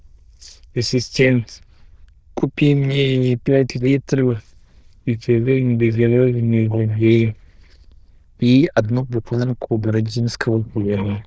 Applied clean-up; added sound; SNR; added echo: neural diffusion model UNIVERSE++.